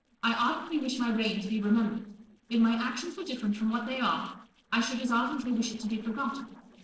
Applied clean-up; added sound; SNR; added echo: neural separator model SepFormer DNS4.